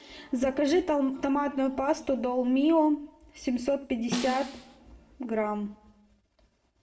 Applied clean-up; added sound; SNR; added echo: none; Snare drum; 9 dB; reverberation time 0.4 s.